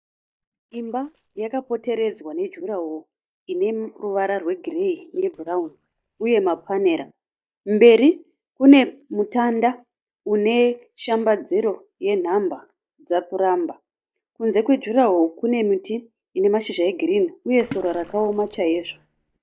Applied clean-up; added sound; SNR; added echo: neural mask model DeepFilterNet 3.